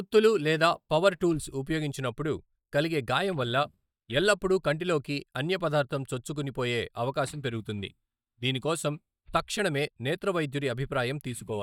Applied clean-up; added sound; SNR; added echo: neural mask model DeepFilterNet 3.